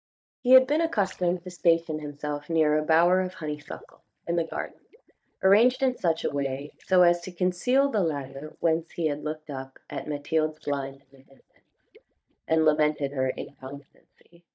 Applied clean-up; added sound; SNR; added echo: neural mask model DeepFilterNet 3.